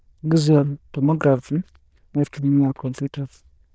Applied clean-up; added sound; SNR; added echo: neural diffusion model UNIVERSE++.